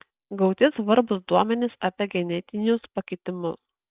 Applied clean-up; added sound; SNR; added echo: none; none; none; none.